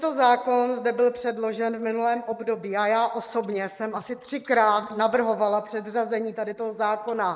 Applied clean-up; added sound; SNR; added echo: neural mask model Resemble Enhance denoiser.